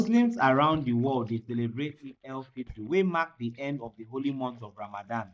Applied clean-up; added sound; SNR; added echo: neural mask model DeepFilterNet 3.